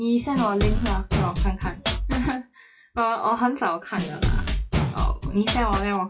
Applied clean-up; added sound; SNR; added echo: classical method WPE with log-MMSE.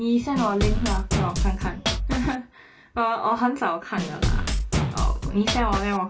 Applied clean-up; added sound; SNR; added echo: none; Drum kit; -2 dB; reverberation time 0.2 s.